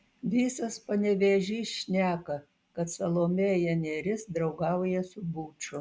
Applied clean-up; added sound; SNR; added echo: none; none; none; none.